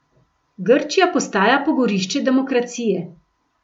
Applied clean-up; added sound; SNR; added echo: none; none; none; none.